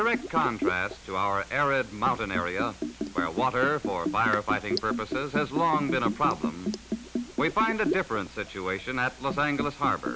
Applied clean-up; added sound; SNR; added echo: none; Liquid; 5 dB; none.